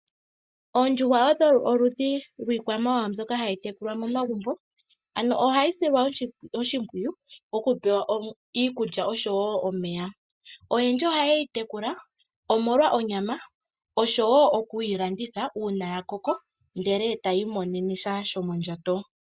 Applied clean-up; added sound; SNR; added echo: neural mask model DeepFilterNet 3.